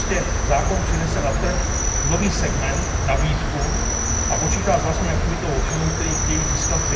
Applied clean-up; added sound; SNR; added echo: none; Cricket; -4 dB; reverberation time 1.0 s.